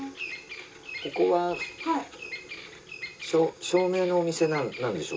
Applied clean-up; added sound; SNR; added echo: none; Bird vocalization, bird call, bird song; 13 dB; reverberation time 0.2 s.